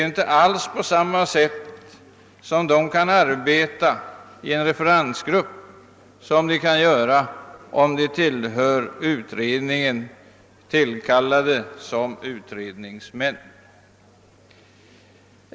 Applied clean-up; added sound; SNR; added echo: none; none; none; none.